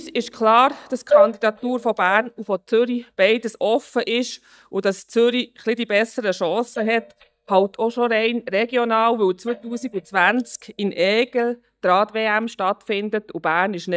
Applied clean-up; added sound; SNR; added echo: neural mask model DeepFilterNet 3.